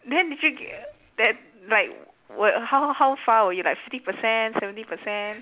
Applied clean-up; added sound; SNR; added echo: none; none; none; none.